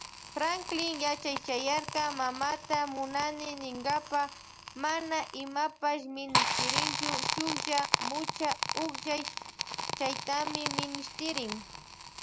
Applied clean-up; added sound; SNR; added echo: none; Crackle; 2 dB; none.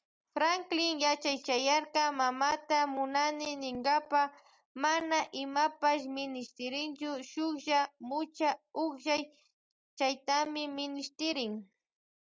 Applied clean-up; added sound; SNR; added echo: none; none; none; none.